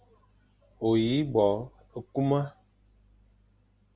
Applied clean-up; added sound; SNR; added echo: none; none; none; none.